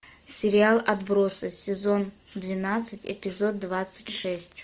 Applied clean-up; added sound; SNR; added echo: none; none; none; none.